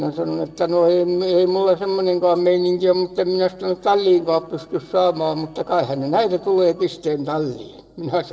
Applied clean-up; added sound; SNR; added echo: neural separator model SepFormer DNS4.